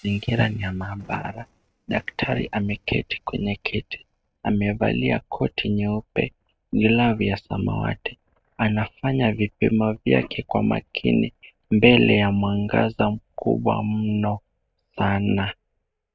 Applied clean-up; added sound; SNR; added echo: neural mask model RNNoise.